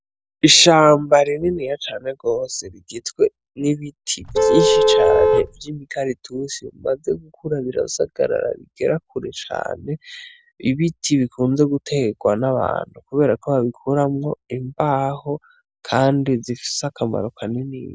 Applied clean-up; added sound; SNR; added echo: none; Vehicle horn, car horn, honking; -4 dB; none.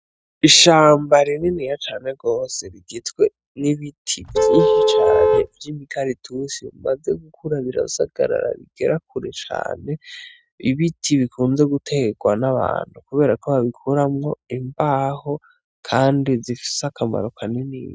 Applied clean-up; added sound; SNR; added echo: neural mask model RNNoise.